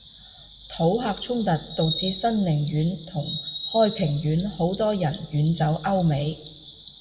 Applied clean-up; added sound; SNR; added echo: none; Bird vocalization, bird call, bird song; 12 dB; reverberation time 1.0 s.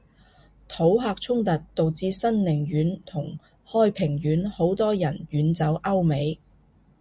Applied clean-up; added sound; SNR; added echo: none; none; none; none.